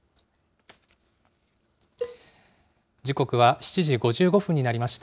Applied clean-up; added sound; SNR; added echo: none; Cowbell; 14 dB; none.